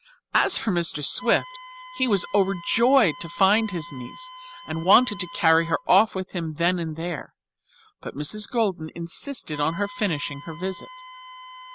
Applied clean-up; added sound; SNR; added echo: none; Wind instrument, woodwind instrument; 19 dB; none.